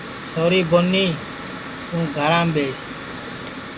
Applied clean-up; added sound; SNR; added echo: none; Mechanical fan; 10 dB; none.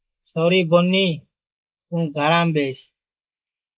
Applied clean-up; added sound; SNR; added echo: neural mask model Resemble Enhance denoiser.